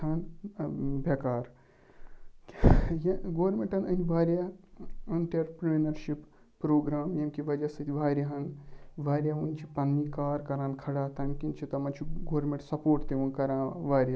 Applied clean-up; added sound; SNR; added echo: none; none; none; none.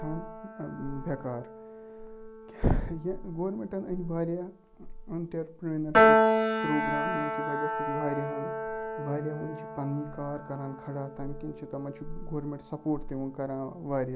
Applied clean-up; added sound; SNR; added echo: none; Piano; -2 dB; none.